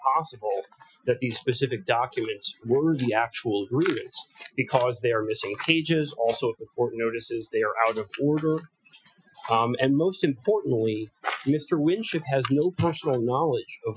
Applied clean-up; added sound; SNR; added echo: classical method Wiener filter.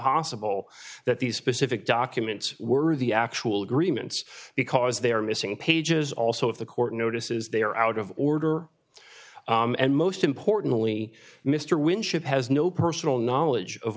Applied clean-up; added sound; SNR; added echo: none; none; none; none.